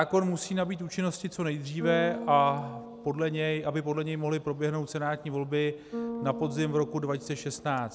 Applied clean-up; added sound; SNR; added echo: none; Bass guitar; 12 dB; none.